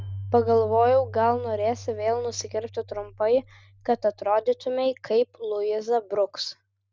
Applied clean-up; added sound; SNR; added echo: none; Keyboard (musical); 16 dB; none.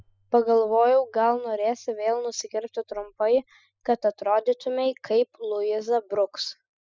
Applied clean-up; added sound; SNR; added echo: classical method spectral subtraction.